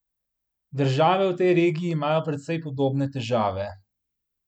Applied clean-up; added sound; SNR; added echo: none; none; none; none.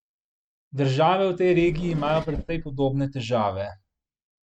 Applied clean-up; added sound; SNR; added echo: neural mask model RNNoise.